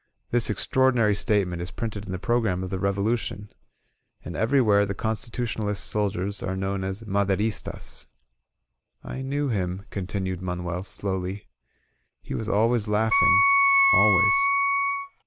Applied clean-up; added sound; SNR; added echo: none; Wind instrument, woodwind instrument; -4 dB; none.